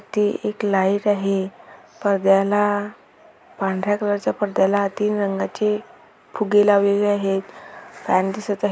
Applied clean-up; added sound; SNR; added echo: none; none; none; none.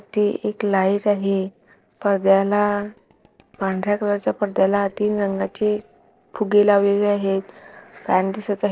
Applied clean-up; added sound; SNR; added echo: neural separator model SepFormer DNS4.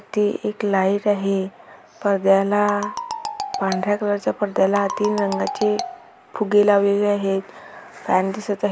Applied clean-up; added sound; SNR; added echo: none; Marimba, xylophone; 10 dB; none.